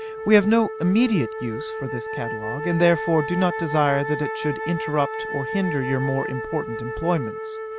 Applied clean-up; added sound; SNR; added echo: none; Wind instrument, woodwind instrument; 7 dB; none.